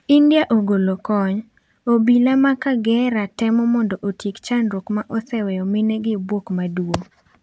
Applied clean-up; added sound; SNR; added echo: none; none; none; none.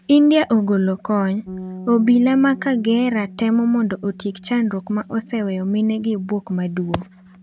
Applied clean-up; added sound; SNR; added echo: none; Bass guitar; 19 dB; none.